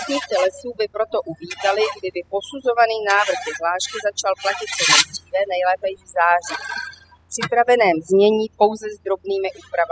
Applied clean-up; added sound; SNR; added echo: classical method spectral subtraction.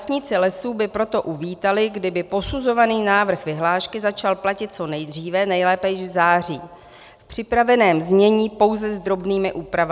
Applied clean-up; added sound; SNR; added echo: none; none; none; none.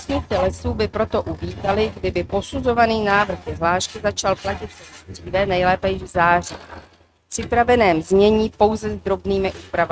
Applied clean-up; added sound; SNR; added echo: neural mask model RNNoise.